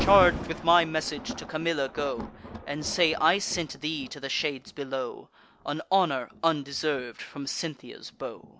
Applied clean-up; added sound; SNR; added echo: none; Thunder; 12 dB; none.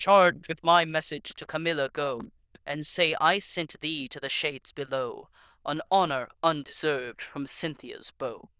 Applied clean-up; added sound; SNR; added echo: neural diffusion model UNIVERSE++.